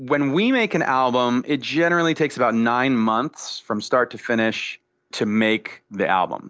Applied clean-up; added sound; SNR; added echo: none; none; none; none.